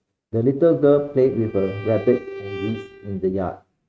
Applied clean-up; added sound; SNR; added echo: neural mask model RNNoise.